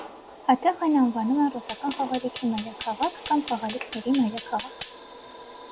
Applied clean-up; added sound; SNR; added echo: none; Fire; 14 dB; none.